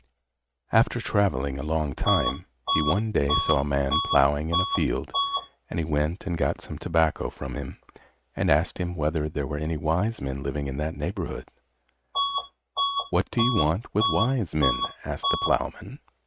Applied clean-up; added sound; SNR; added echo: neural mask model RNNoise.